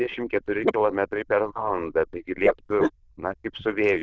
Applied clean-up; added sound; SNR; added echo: neural diffusion model UNIVERSE++.